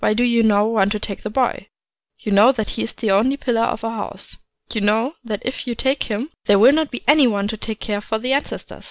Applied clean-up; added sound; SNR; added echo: none; none; none; none.